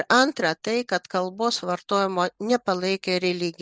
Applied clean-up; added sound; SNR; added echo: neural mask model Resemble Enhance denoiser.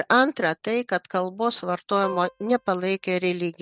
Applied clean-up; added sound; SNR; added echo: neural mask model RNNoise.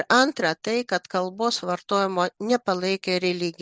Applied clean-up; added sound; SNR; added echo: none; none; none; none.